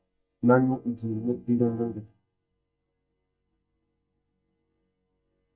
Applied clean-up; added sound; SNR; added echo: neural mask model DeepFilterNet 3.